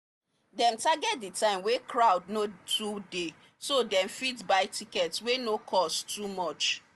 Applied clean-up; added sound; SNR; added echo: none; none; none; none.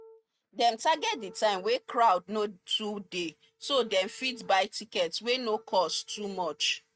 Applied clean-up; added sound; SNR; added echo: neural mask model RNNoise.